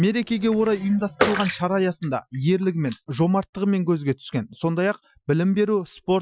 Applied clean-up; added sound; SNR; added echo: classical method Wiener filter.